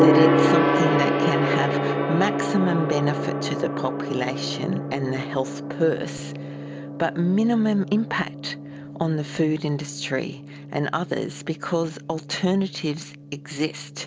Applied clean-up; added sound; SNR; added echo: none; Gong; 0 dB; none.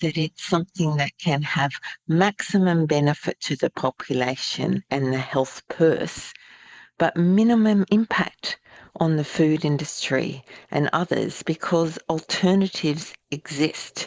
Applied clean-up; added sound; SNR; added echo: neural mask model Resemble Enhance denoiser.